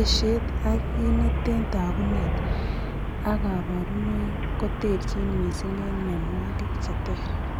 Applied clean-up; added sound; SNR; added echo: none; Traffic noise, roadway noise; -3 dB; none.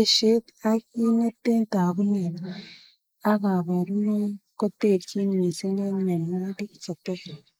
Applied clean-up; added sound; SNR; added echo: neural mask model Resemble Enhance denoiser.